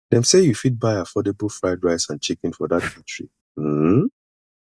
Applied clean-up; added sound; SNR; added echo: neural mask model DeepFilterNet 3.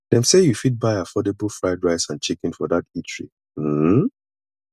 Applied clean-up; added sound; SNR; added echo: none; none; none; none.